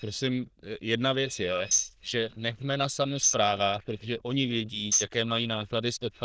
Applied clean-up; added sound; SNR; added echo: neural diffusion model UNIVERSE++.